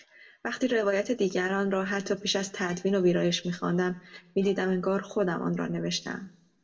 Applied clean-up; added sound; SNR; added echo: neural separator model SepFormer DNS4.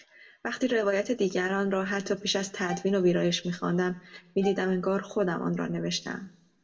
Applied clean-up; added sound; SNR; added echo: none; Bowed string instrument; 17 dB; reverberation time 0.5 s.